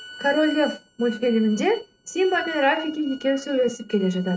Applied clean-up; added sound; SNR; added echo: neural mask model RNNoise.